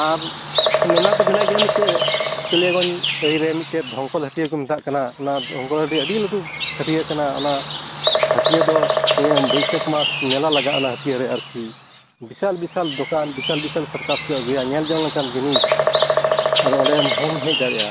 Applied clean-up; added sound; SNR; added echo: none; Bird vocalization, bird call, bird song; -1 dB; none.